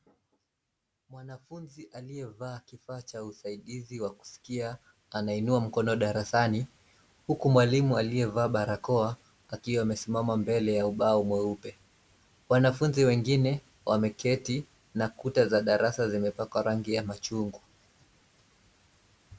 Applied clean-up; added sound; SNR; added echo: none; none; none; none.